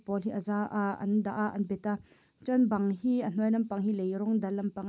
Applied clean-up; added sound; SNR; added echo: none; none; none; none.